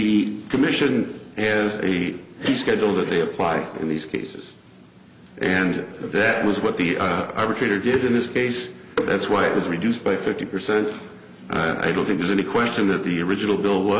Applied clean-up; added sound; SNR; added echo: none; none; none; none.